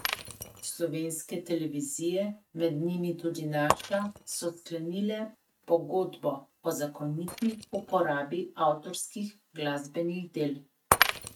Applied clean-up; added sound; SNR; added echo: neural mask model RNNoise.